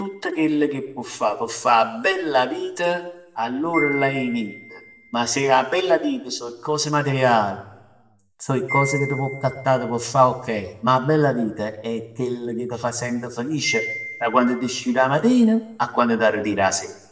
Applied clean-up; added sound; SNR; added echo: none; Wind chime; 15 dB; reverberation time 0.7 s.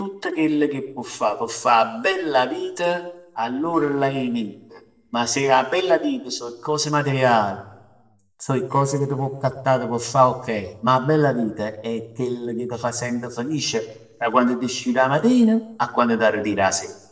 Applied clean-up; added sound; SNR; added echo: neural separator model SepFormer DNS4.